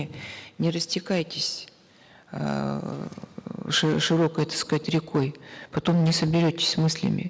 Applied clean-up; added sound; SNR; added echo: none; none; none; none.